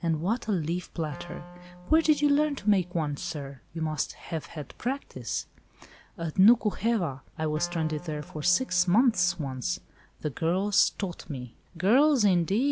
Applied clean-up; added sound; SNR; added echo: none; Wind instrument, woodwind instrument; 20 dB; none.